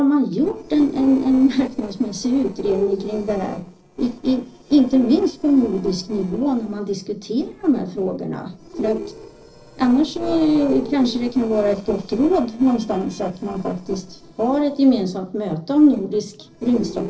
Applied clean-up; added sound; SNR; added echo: neural separator model SepFormer DNS4.